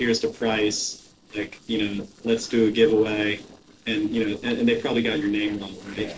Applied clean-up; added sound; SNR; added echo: neural separator model SepFormer DNS4.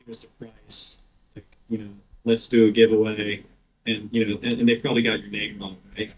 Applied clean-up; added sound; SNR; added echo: neural mask model DeepFilterNet 3.